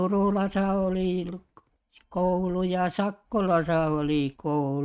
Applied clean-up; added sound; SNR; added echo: neural mask model RNNoise.